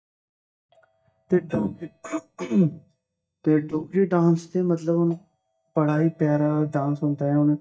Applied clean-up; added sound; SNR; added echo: neural mask model DeepFilterNet 3.